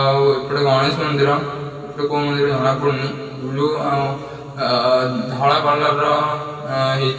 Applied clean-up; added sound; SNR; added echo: none; none; none; reverberation time 2.5 s.